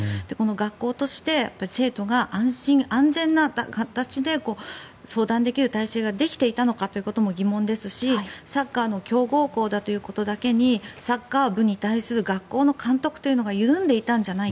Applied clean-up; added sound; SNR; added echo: none; none; none; none.